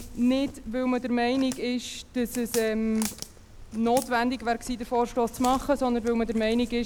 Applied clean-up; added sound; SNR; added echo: none; Walk, footsteps; 15 dB; none.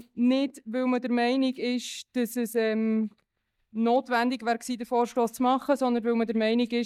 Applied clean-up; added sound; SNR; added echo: neural mask model DeepFilterNet 3.